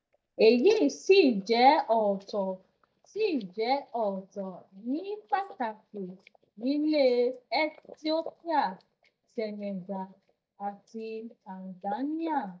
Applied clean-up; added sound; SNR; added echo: neural mask model DeepFilterNet 3.